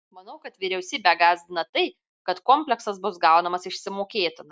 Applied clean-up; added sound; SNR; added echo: none; none; none; none.